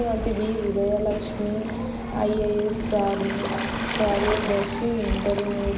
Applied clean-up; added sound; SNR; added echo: none; Waves, surf; 3 dB; reverberation time 0.9 s.